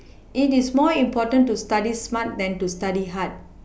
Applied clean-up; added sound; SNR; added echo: none; none; none; none.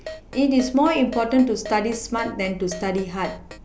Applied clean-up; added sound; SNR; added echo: none; Keyboard (musical); 16 dB; none.